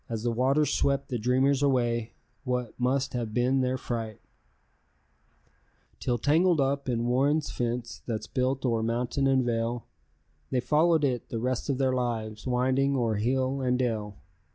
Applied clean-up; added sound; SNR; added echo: none; none; none; none.